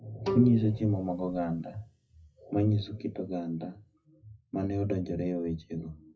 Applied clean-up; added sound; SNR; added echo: classical method WPE with log-MMSE.